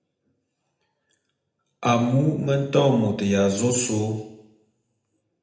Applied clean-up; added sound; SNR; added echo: none; none; none; reverberation time 0.8 s.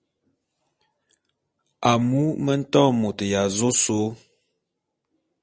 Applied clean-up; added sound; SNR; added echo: none; none; none; none.